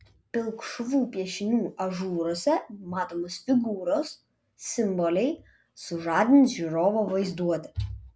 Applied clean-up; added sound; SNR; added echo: none; none; none; none.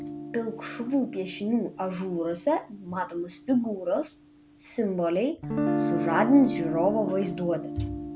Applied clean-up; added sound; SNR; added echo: none; Guitar; 6 dB; none.